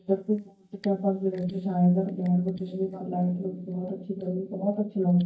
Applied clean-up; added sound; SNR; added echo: neural mask model DeepFilterNet 3.